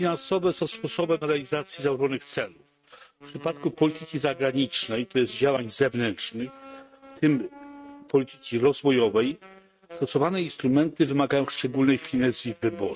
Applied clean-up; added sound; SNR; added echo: neural mask model RNNoise.